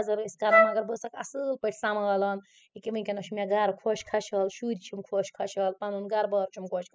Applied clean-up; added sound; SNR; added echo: classical method spectral subtraction.